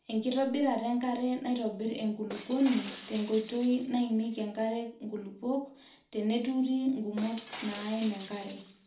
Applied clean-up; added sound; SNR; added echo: none; Shatter; 19 dB; reverberation time 0.4 s.